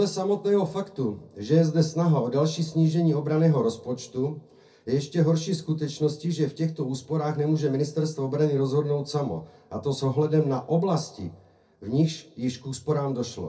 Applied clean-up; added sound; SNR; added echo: none; none; none; reverberation time 0.3 s.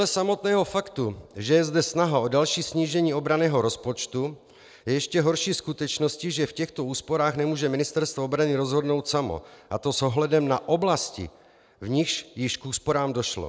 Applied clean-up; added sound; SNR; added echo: none; none; none; none.